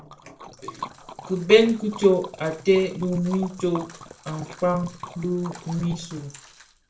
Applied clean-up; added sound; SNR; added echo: none; Liquid; 16 dB; reverberation time 0.3 s.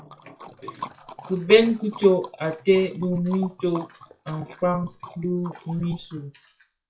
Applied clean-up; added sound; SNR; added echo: classical method WPE with log-MMSE.